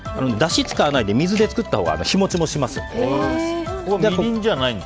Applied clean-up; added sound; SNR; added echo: none; none; none; none.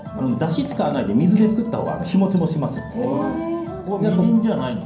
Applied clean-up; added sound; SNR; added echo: none; none; none; reverberation time 0.6 s.